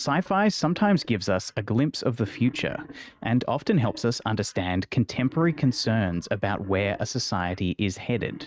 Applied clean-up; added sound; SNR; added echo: neural mask model RNNoise.